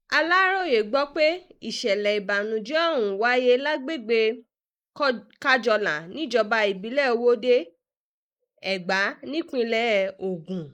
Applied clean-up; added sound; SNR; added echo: neural mask model Resemble Enhance denoiser.